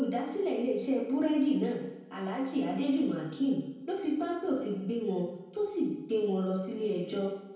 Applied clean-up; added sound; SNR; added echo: none; none; none; reverberation time 0.9 s.